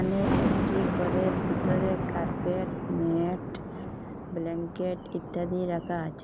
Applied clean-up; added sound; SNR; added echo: none; Thunder; -1 dB; none.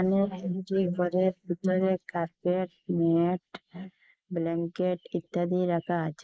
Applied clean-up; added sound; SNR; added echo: neural mask model Resemble Enhance denoiser.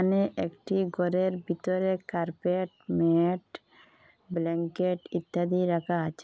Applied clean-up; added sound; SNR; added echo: none; none; none; none.